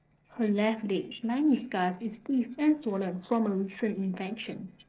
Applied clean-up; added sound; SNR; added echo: neural separator model SepFormer DNS4.